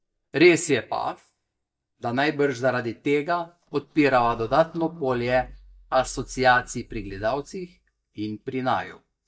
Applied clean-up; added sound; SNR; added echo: neural mask model DeepFilterNet 3.